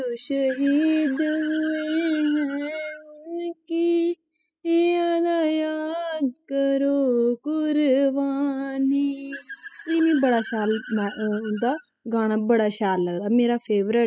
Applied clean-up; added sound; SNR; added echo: classical method spectral subtraction.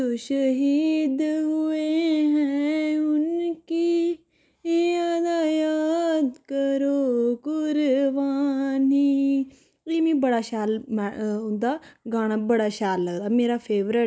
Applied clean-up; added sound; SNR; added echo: none; none; none; none.